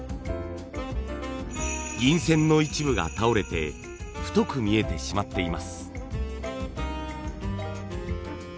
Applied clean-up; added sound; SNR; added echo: none; none; none; none.